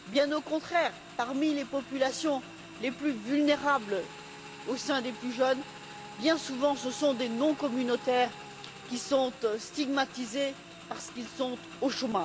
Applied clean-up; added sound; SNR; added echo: none; Motorcycle / Engine; 15 dB; none.